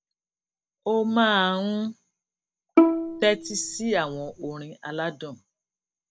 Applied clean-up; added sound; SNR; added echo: none; Bowed string instrument; -3 dB; none.